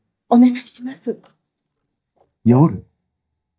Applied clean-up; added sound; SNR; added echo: neural mask model DeepFilterNet 3.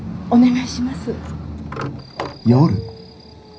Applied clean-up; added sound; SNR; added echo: none; Sliding door; 16 dB; reverberation time 0.5 s.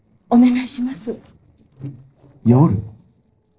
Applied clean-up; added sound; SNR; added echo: neural separator model SepFormer DNS4.